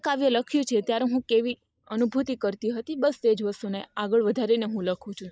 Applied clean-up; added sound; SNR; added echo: neural mask model Resemble Enhance denoiser.